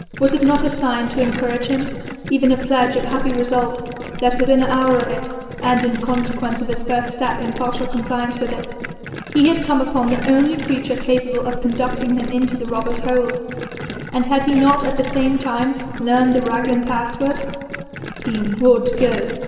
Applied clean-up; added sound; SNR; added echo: none; Gurgling; 12 dB; reverberation time 1.8 s.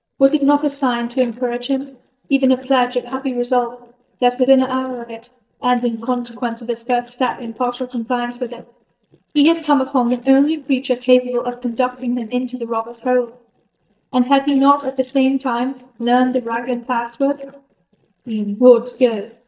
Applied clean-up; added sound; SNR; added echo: neural mask model DeepFilterNet 3.